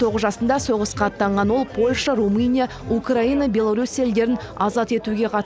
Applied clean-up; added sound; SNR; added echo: none; none; none; none.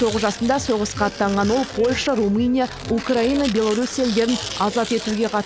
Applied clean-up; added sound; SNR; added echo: none; Tearing; 14 dB; none.